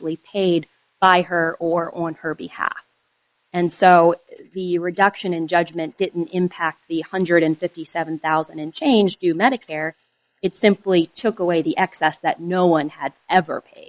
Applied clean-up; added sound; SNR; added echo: neural mask model Resemble Enhance denoiser.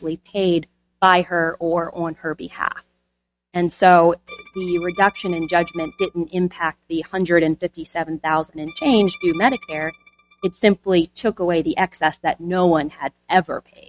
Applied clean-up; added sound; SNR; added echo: neural mask model RNNoise.